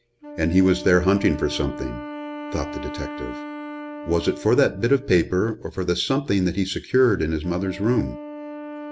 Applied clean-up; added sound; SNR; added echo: none; Wind instrument, woodwind instrument; 13 dB; none.